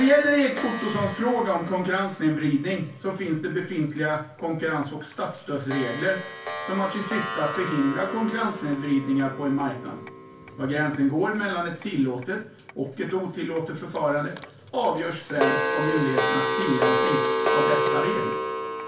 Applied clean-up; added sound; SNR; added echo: none; Clock; 4 dB; reverberation time 0.2 s.